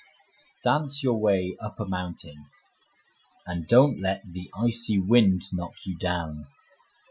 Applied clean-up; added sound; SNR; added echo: classical method Wiener filter.